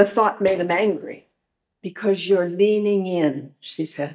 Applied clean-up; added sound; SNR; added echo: neural mask model DeepFilterNet 3.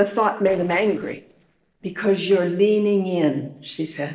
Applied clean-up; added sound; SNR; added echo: neural separator model SepFormer DNS4.